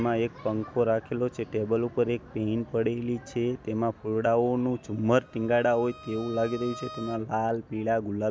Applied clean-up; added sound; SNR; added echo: none; Bowed string instrument; 19 dB; none.